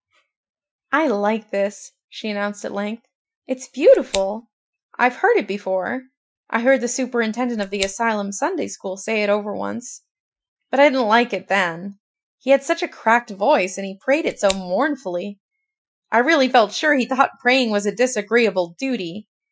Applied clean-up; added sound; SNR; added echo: classical method Wiener filter.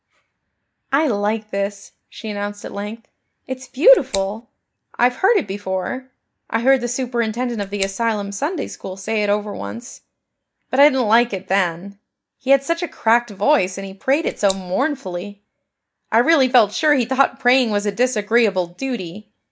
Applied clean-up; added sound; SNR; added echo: neural mask model Resemble Enhance denoiser.